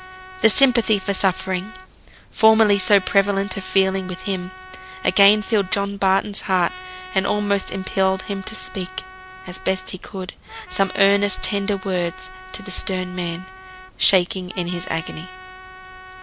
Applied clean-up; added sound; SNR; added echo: none; Trumpet; 17 dB; none.